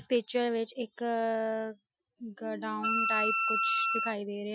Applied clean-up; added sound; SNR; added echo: classical method Wiener filter.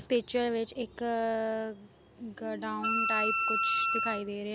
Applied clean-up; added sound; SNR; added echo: none; Wind instrument, woodwind instrument; -2 dB; none.